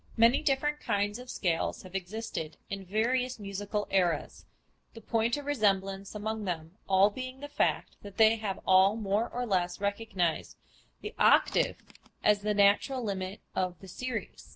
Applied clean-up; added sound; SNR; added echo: none; none; none; none.